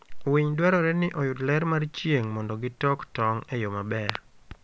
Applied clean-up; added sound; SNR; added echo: none; none; none; none.